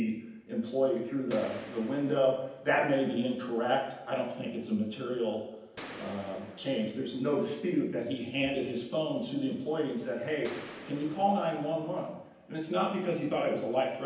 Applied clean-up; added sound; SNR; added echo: none; Gunshot, gunfire; 16 dB; reverberation time 0.9 s.